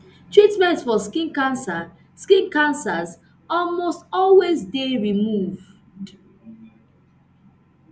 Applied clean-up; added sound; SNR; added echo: none; none; none; none.